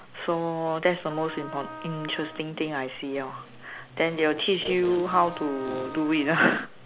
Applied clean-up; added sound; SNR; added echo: none; Trumpet; 15 dB; none.